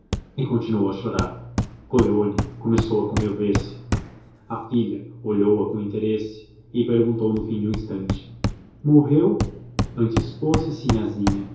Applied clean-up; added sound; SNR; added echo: none; Hammer; 6 dB; reverberation time 2.4 s.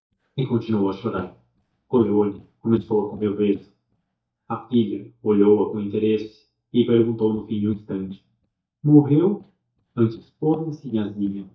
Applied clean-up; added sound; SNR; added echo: neural mask model DeepFilterNet 3.